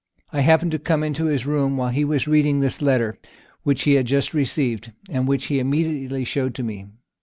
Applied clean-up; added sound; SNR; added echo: none; none; none; none.